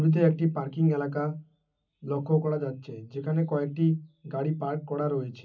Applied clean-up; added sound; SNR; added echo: none; none; none; reverberation time 0.4 s.